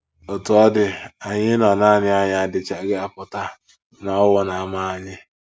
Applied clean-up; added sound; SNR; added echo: none; none; none; none.